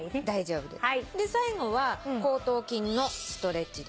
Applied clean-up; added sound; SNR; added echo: none; none; none; none.